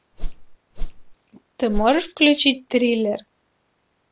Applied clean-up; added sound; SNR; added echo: none; Whoosh, swoosh, swish; 3 dB; none.